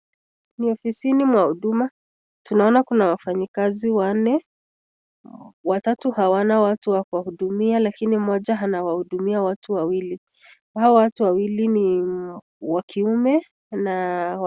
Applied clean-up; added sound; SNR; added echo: none; none; none; none.